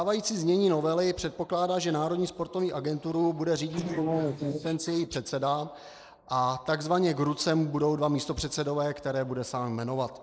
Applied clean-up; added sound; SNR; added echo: neural mask model Resemble Enhance denoiser.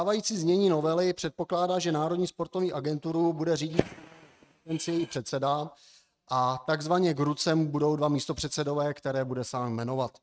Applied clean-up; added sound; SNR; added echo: neural mask model RNNoise.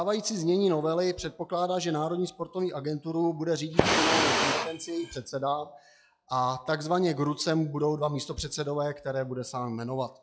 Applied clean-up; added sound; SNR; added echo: classical method log-MMSE.